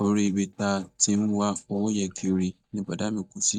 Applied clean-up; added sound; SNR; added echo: neural mask model DeepFilterNet 3.